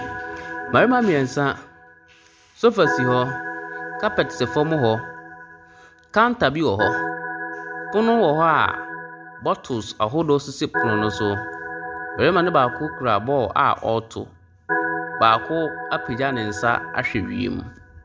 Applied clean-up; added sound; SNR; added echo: none; Organ; 8 dB; none.